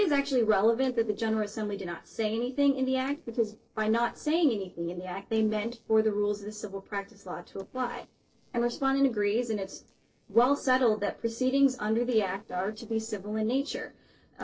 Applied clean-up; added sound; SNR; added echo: neural separator model SepFormer DNS4.